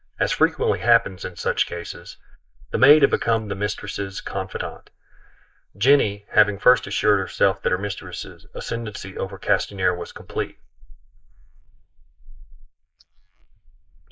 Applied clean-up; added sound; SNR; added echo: neural mask model Resemble Enhance denoiser.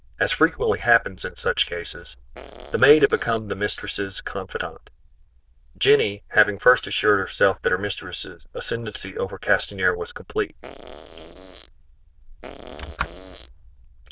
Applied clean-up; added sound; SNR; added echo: neural diffusion model UNIVERSE++.